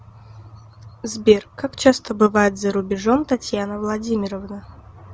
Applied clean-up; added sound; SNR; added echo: none; none; none; none.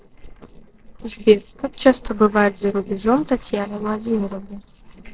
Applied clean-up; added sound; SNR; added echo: neural separator model SepFormer DNS4.